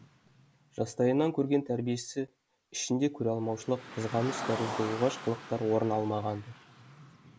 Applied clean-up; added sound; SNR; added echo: none; Car; 13 dB; none.